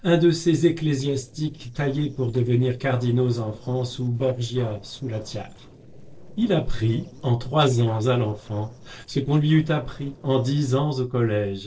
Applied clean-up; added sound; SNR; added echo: neural separator model SepFormer DNS4.